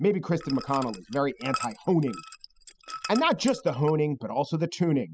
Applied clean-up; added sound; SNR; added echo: classical method spectral subtraction.